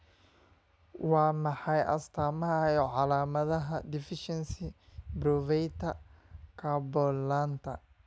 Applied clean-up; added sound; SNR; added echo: none; none; none; none.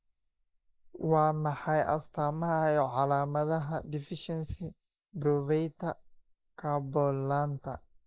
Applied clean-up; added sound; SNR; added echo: neural mask model Resemble Enhance denoiser.